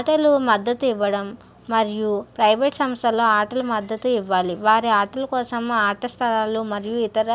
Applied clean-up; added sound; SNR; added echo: none; none; none; none.